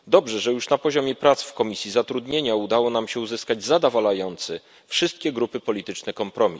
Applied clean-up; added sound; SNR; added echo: none; none; none; none.